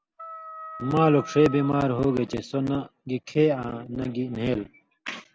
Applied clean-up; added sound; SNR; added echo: none; Wind instrument, woodwind instrument; 14 dB; none.